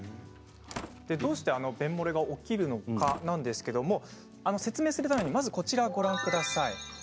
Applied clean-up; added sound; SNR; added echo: none; Slam; 18 dB; none.